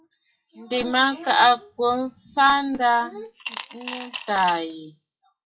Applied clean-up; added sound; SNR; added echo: classical method WPE with log-MMSE.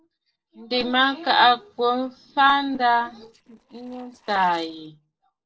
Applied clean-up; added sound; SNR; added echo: neural separator model SepFormer DNS4.